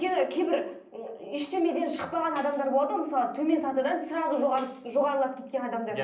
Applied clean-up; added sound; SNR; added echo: none; Tambourine; 11 dB; reverberation time 0.6 s.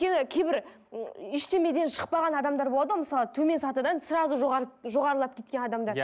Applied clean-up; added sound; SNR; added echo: none; none; none; none.